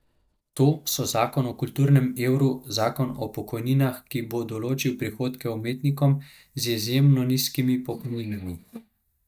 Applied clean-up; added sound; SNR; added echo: neural mask model DeepFilterNet 3.